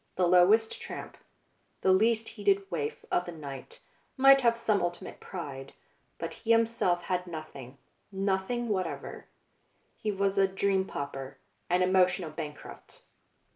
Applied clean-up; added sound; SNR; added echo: none; none; none; none.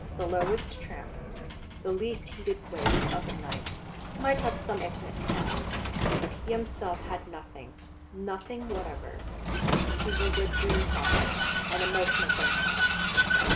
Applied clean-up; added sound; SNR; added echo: none; Vehicle; -5 dB; none.